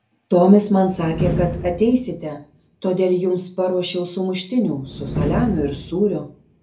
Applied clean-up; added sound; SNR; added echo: none; Slam; 9 dB; reverberation time 0.3 s.